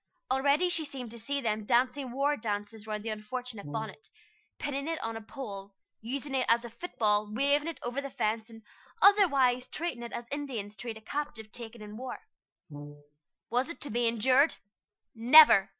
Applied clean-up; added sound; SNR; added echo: classical method Wiener filter.